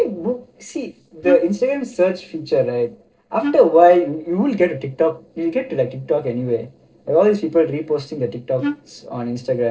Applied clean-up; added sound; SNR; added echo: neural separator model SepFormer DNS4.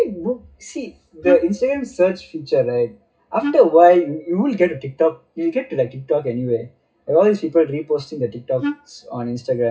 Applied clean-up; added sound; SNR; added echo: classical method WPE with log-MMSE.